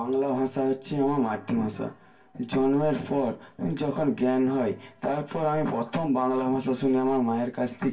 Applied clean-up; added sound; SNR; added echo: none; none; none; reverberation time 0.2 s.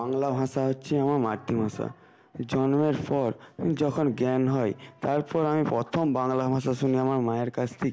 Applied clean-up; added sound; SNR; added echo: none; none; none; none.